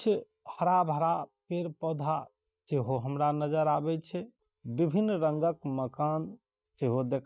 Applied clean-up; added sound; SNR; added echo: neural mask model DeepFilterNet 3.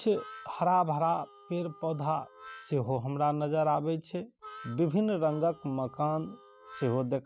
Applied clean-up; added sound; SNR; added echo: none; Harmonica; 20 dB; none.